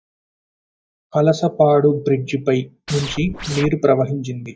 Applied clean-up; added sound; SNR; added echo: neural mask model DeepFilterNet 3.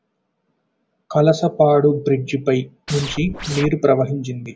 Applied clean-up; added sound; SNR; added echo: none; Scratching (performance technique); 10 dB; none.